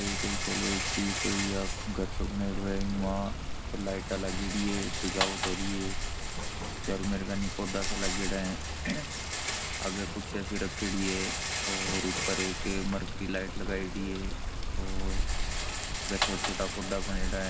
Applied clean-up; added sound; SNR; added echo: none; Rattle + Water; -3 dB; none.